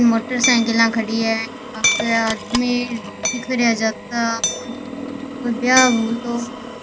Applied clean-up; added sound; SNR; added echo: none; Hammer + Drill; 6 dB; none.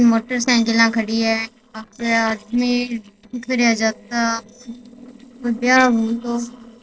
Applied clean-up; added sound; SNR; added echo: neural separator model SepFormer DNS4.